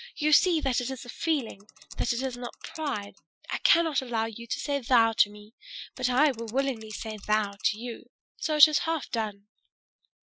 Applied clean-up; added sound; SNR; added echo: classical method Wiener filter.